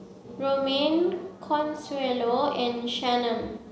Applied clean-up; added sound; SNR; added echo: none; none; none; none.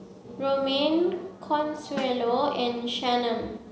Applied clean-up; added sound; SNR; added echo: none; Snare drum; 15 dB; none.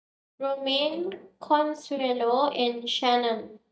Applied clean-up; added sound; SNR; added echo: neural mask model DeepFilterNet 3.